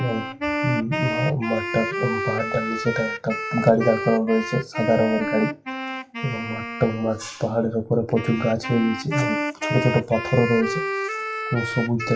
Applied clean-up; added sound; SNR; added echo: classical method WPE with log-MMSE.